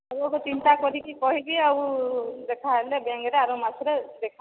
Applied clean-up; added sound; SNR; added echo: none; none; none; none.